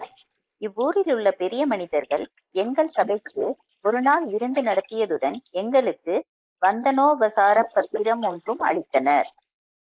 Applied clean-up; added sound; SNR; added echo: neural mask model Resemble Enhance denoiser.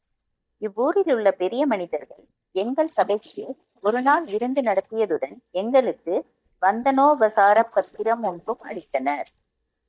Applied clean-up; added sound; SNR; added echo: neural mask model DeepFilterNet 3.